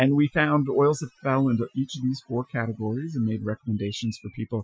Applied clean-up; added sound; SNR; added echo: classical method Wiener filter.